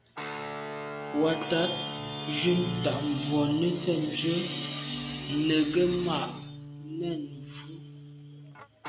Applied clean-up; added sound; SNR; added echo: none; Guitar; 10 dB; none.